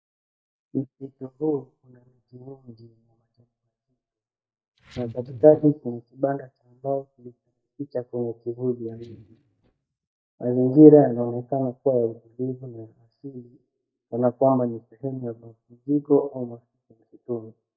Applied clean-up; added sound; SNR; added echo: neural mask model DeepFilterNet 3.